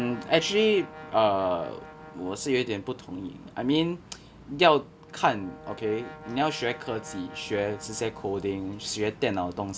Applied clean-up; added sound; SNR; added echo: none; Brass instrument; 19 dB; none.